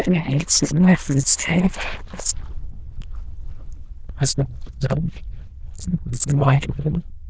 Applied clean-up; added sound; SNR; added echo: neural diffusion model UNIVERSE++.